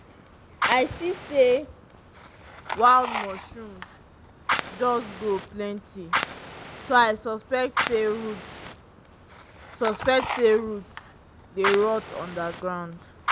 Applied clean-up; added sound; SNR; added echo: none; Fire; 7 dB; none.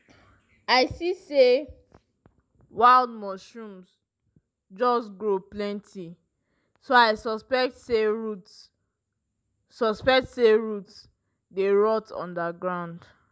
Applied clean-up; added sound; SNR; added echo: none; none; none; none.